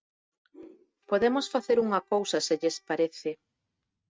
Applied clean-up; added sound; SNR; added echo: neural mask model RNNoise.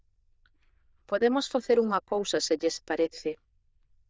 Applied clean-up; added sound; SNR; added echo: neural diffusion model UNIVERSE++.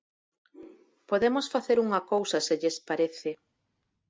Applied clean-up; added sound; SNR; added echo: none; none; none; none.